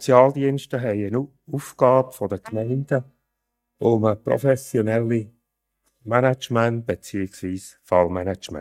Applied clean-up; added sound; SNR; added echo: neural mask model DeepFilterNet 3.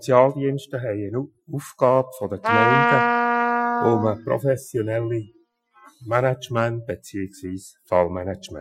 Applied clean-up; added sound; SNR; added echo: classical method Wiener filter.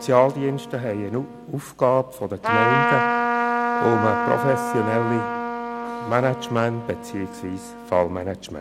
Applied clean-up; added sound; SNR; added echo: none; Trumpet; 2 dB; none.